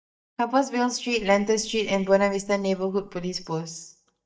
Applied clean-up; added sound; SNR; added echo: neural mask model DeepFilterNet 3.